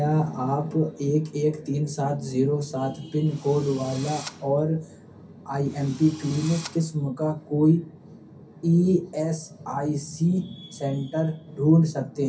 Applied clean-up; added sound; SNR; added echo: none; Drill; 18 dB; reverberation time 0.3 s.